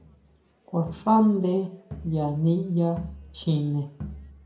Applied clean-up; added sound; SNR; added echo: none; Crowd; 17 dB; reverberation time 0.4 s.